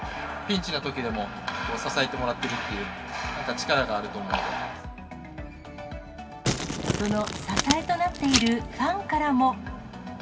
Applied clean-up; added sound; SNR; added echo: none; Crumpling, crinkling; 1 dB; reverberation time 2.0 s.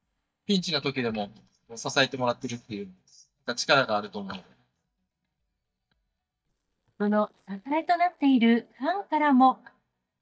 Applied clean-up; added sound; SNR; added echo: neural mask model DeepFilterNet 3.